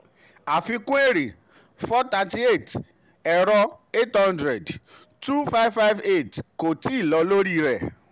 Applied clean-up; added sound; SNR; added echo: none; none; none; none.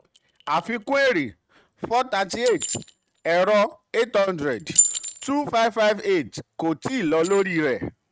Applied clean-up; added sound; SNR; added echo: neural mask model RNNoise.